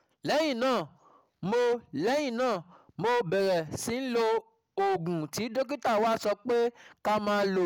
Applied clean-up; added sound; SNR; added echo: none; none; none; none.